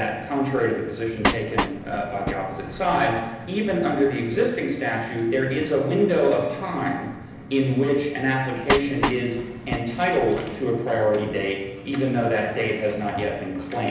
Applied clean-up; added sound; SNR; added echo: none; Train; 5 dB; reverberation time 0.8 s.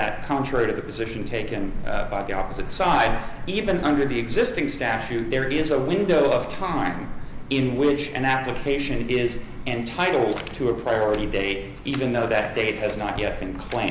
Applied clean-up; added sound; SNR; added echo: none; none; none; none.